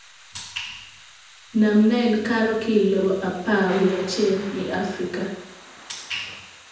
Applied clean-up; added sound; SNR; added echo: none; Thunder / Rain; 19 dB; reverberation time 0.8 s.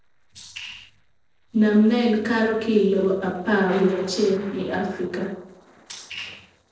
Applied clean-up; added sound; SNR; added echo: neural separator model SepFormer DNS4.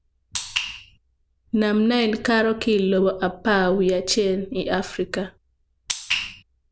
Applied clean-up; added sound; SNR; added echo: none; none; none; none.